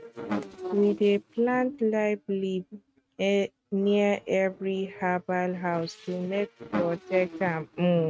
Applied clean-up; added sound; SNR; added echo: neural mask model RNNoise.